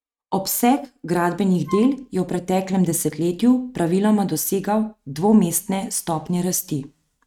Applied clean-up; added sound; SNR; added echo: neural mask model RNNoise.